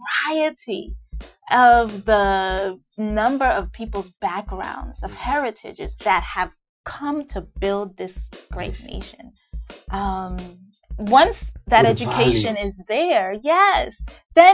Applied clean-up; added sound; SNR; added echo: classical method Wiener filter.